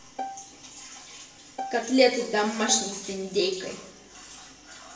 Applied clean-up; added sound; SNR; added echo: none; Bowed string instrument; 12 dB; reverberation time 0.9 s.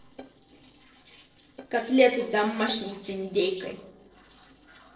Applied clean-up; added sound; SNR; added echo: neural separator model SepFormer DNS4.